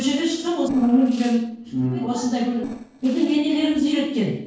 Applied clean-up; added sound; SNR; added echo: neural separator model SepFormer DNS4.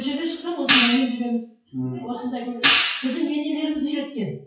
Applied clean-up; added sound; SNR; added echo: classical method WPE with log-MMSE.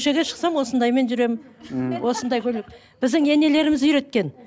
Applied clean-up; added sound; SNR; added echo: none; none; none; none.